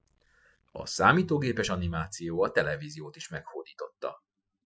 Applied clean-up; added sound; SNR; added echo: classical method Wiener filter.